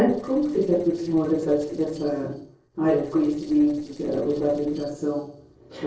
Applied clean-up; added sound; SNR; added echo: neural separator model SepFormer DNS4.